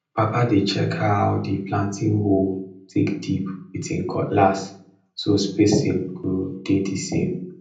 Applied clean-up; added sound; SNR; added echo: none; none; none; reverberation time 0.6 s.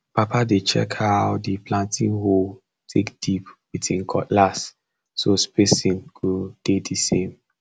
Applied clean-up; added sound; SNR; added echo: none; none; none; none.